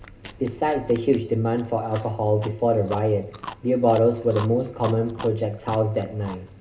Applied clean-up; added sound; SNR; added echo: none; Chewing, mastication; 18 dB; reverberation time 0.2 s.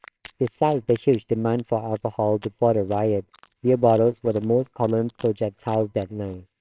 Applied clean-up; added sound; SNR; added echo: neural separator model SepFormer WHAMR!.